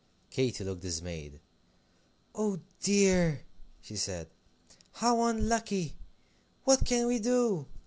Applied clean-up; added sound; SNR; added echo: none; none; none; none.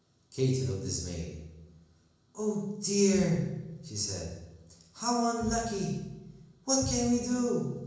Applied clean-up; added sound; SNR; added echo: none; none; none; reverberation time 1.0 s.